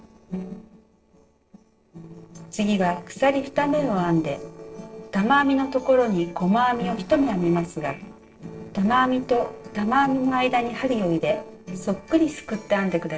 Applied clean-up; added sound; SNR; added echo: neural separator model SepFormer DNS4.